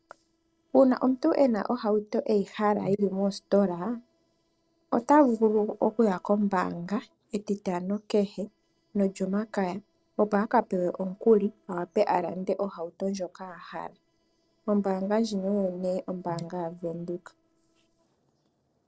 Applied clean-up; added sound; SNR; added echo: neural separator model SepFormer DNS4.